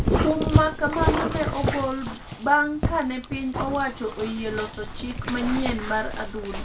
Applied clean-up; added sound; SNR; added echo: none; Dog; 1 dB; reverberation time 0.2 s.